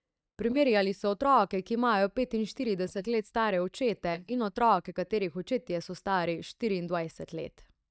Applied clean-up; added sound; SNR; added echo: neural mask model DeepFilterNet 3.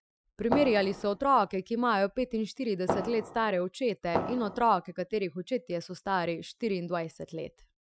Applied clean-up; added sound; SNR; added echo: classical method Wiener filter.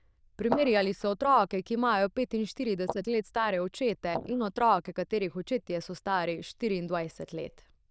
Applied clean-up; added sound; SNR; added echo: neural diffusion model UNIVERSE++.